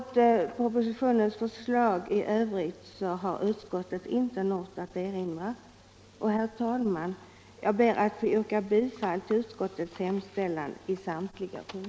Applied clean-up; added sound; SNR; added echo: none; none; none; none.